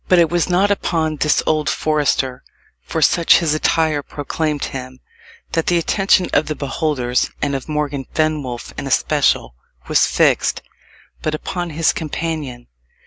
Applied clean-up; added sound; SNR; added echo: none; none; none; none.